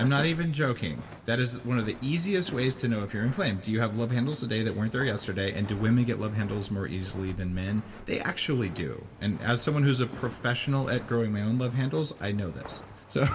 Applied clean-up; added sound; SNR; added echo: none; Walk, footsteps; 17 dB; reverberation time 1.3 s.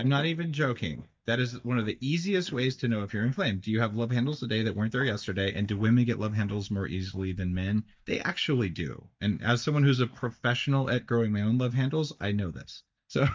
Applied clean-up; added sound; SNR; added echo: neural mask model DeepFilterNet 3.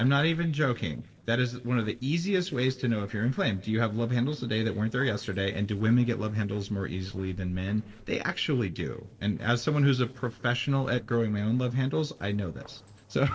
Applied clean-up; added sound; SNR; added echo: neural separator model SepFormer DNS4.